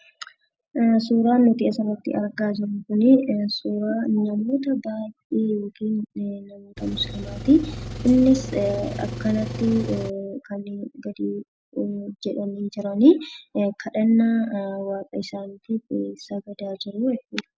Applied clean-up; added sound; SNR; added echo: none; Engine; 8 dB; none.